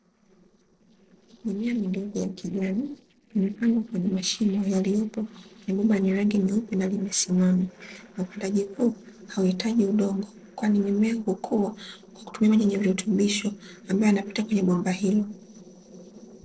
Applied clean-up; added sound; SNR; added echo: neural separator model SepFormer DNS4.